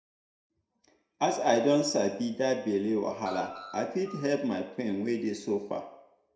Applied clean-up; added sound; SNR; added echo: none; Screech; 16 dB; reverberation time 0.6 s.